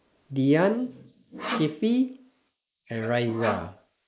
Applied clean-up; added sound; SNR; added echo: neural mask model Resemble Enhance denoiser.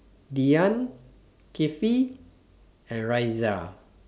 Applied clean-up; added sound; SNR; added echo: none; none; none; none.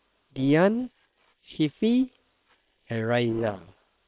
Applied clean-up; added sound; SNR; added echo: neural separator model SepFormer WHAM!.